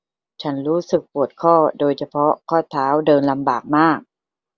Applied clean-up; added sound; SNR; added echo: none; none; none; none.